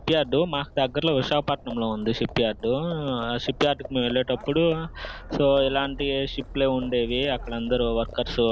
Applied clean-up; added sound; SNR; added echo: none; Livestock, farm animals, working animals; 15 dB; none.